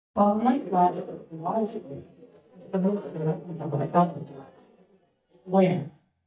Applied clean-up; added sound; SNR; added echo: neural mask model DeepFilterNet 3.